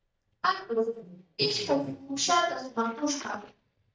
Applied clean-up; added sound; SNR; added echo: neural mask model DeepFilterNet 3.